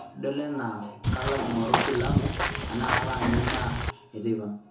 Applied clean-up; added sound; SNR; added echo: none; Walk, footsteps / Bird vocalization, bird call, bird song; -3 dB; reverberation time 0.6 s.